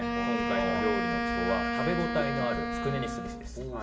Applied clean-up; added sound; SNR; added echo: none; Wind instrument, woodwind instrument; -2 dB; reverberation time 2.5 s.